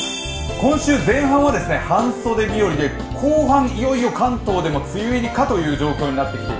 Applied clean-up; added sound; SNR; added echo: none; none; none; reverberation time 0.5 s.